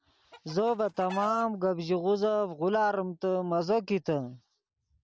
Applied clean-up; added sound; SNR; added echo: none; Chicken, rooster; 15 dB; none.